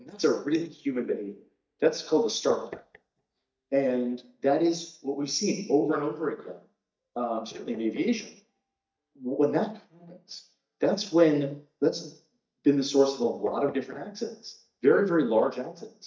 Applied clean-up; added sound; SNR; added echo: neural mask model DeepFilterNet 3.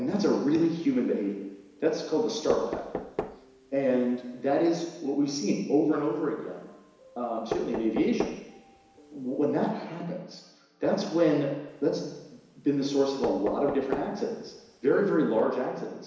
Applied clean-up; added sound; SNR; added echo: none; Knock; 12 dB; reverberation time 1.0 s.